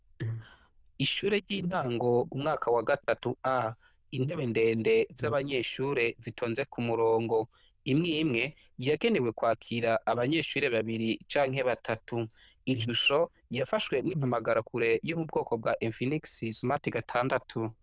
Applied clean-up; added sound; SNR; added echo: neural diffusion model UNIVERSE++.